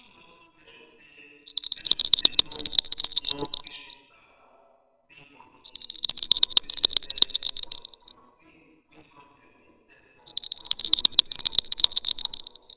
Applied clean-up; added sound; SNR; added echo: neural separator model SepFormer WHAMR!.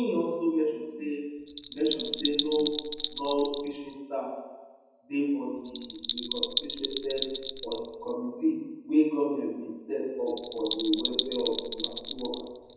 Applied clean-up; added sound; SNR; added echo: none; Bell; 3 dB; reverberation time 1.1 s.